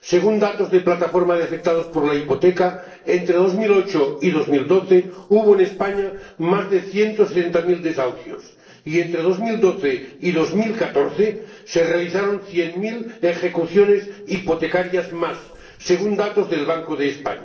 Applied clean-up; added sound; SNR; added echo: neural separator model SepFormer DNS4.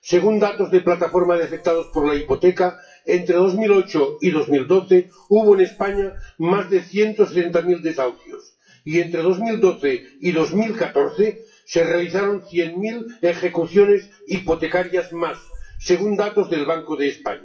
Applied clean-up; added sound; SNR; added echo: classical method WPE with log-MMSE.